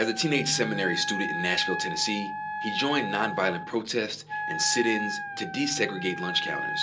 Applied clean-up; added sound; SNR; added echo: none; Wind instrument, woodwind instrument; 5 dB; reverberation time 0.2 s.